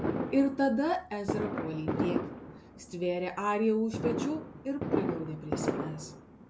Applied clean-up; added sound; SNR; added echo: none; Fireworks; 3 dB; none.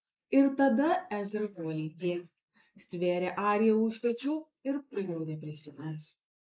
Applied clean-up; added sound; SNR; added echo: neural mask model Resemble Enhance denoiser.